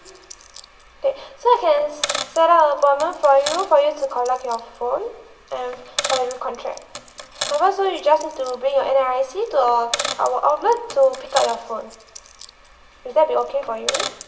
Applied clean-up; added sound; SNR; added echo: none; Coin (dropping); 12 dB; reverberation time 0.8 s.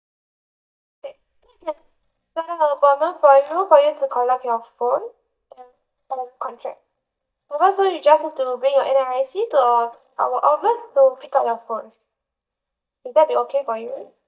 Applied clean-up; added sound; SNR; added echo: neural mask model DeepFilterNet 3.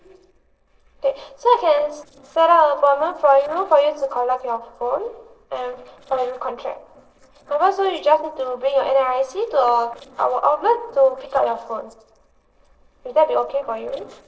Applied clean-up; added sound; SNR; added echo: neural separator model SepFormer DNS4.